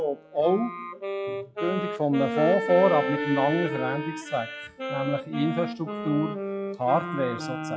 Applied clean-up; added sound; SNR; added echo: classical method log-MMSE.